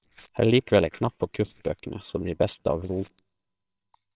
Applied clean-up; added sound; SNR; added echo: neural separator model SepFormer WHAMR!.